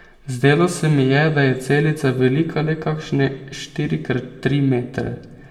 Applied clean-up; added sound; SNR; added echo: none; none; none; reverberation time 0.7 s.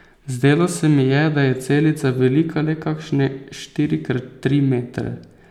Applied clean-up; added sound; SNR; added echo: none; none; none; none.